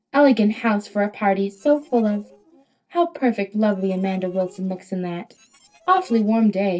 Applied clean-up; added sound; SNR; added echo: neural separator model SepFormer DNS4.